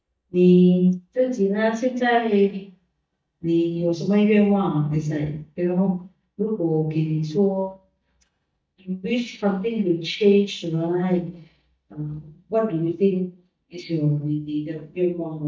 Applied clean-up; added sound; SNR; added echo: neural mask model DeepFilterNet 3.